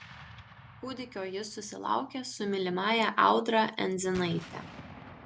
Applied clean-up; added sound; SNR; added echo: none; Explosion; 19 dB; none.